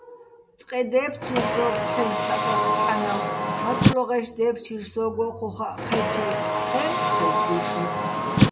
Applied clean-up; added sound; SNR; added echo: none; Car; -4 dB; none.